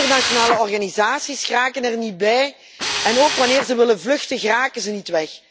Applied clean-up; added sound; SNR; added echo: none; Drill; 7 dB; none.